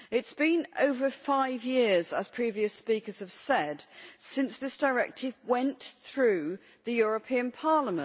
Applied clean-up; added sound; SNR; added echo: none; none; none; none.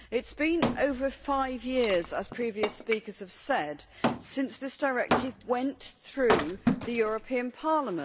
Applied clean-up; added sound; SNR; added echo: none; Wood; 4 dB; none.